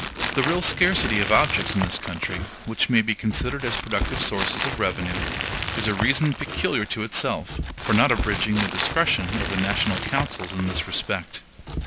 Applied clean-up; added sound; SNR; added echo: none; Crumpling, crinkling; 4 dB; none.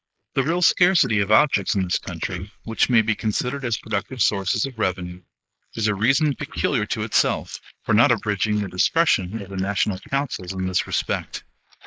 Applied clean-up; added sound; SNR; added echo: neural mask model Resemble Enhance denoiser.